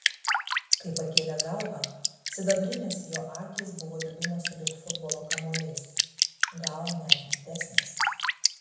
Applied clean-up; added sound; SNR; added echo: none; Drip; -4 dB; reverberation time 1.0 s.